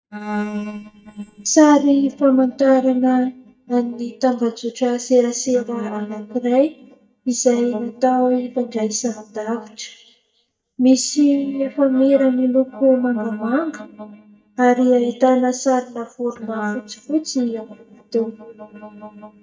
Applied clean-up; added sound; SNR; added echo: neural mask model DeepFilterNet 3.